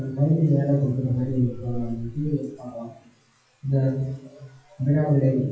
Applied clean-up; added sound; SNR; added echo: classical method WPE with log-MMSE.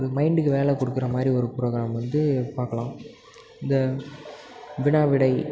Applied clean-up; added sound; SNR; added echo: none; none; none; none.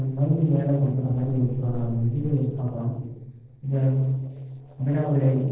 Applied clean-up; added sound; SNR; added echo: neural separator model SepFormer DNS4.